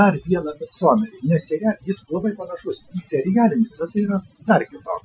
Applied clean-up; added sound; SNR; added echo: classical method Wiener filter.